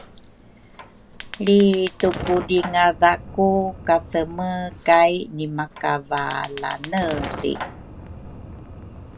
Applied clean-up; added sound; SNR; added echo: none; Fire; 13 dB; none.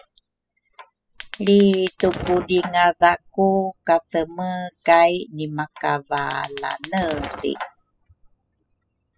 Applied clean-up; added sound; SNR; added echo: classical method spectral subtraction.